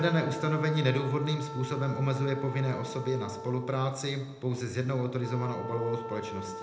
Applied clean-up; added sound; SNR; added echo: none; Wind instrument, woodwind instrument; 11 dB; reverberation time 0.7 s.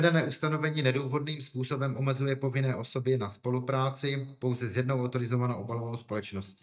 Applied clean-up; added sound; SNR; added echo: neural mask model DeepFilterNet 3.